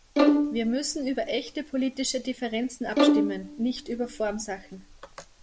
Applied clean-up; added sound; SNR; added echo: none; Bowed string instrument; -2 dB; none.